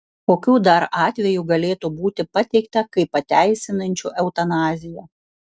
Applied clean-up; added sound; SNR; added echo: none; none; none; none.